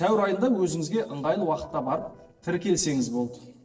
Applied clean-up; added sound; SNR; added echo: neural separator model SepFormer DNS4.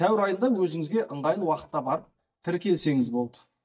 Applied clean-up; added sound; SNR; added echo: neural mask model DeepFilterNet 3.